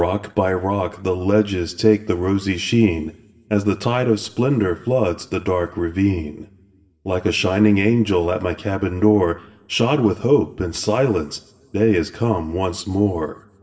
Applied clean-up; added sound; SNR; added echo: none; none; none; reverberation time 0.9 s.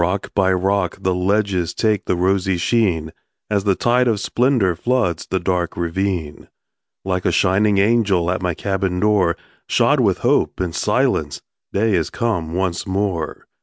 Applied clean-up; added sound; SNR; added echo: none; none; none; none.